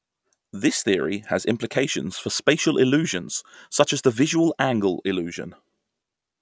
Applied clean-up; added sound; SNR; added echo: none; none; none; none.